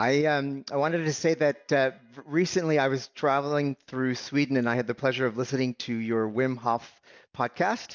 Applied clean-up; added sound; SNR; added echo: none; none; none; none.